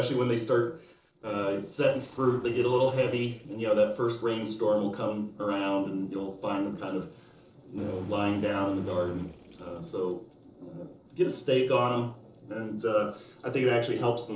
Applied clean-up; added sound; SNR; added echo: neural separator model SepFormer DNS4.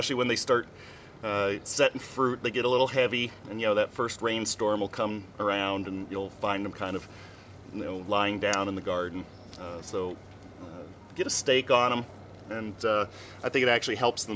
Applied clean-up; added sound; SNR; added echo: none; none; none; none.